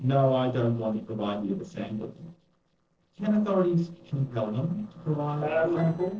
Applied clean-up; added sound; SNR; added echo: neural separator model SepFormer DNS4.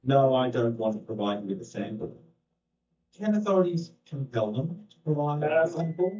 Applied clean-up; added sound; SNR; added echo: neural mask model DeepFilterNet 3.